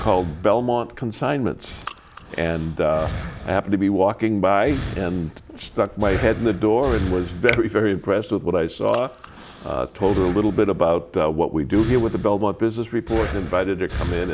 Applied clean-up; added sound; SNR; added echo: none; Breathing + Finger snapping; 11 dB; none.